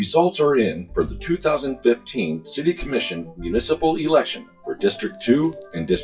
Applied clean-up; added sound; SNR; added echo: classical method WPE with log-MMSE.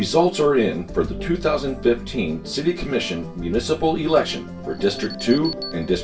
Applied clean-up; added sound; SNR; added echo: none; Alarm; 14 dB; reverberation time 0.2 s.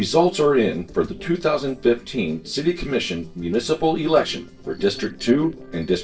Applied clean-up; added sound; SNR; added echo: neural separator model SepFormer DNS4.